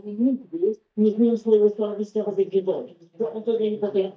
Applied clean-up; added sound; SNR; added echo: neural mask model DeepFilterNet 3.